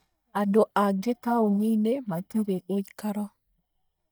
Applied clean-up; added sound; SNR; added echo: neural mask model DeepFilterNet 3.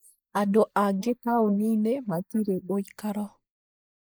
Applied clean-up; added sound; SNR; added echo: neural mask model Resemble Enhance denoiser.